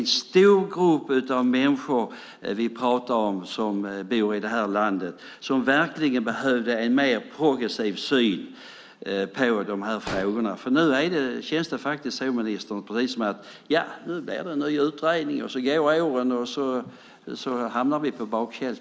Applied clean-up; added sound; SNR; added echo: none; Explosion; 14 dB; none.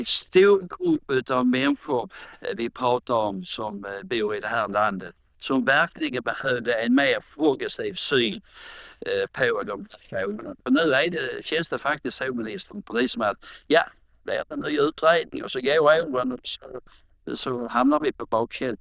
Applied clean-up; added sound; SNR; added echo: neural diffusion model UNIVERSE++.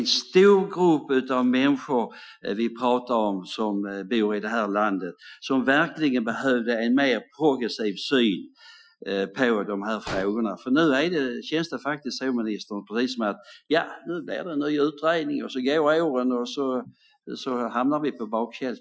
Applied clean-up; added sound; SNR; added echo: classical method Wiener filter.